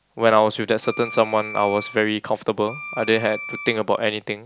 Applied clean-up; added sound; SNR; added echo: none; Wind instrument, woodwind instrument; 13 dB; none.